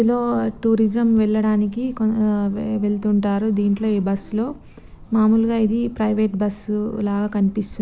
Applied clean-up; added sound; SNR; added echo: none; none; none; none.